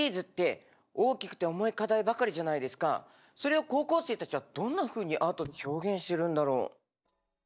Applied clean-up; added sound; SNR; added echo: neural mask model DeepFilterNet 3.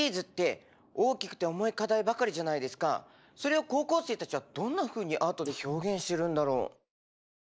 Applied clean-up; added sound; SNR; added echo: neural mask model Resemble Enhance denoiser.